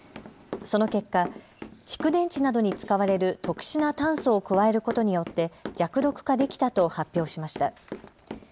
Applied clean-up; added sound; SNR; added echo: none; Run; 15 dB; none.